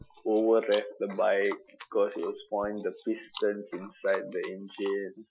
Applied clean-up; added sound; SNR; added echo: classical method Wiener filter.